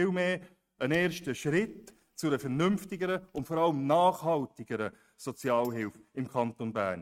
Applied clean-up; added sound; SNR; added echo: neural mask model RNNoise.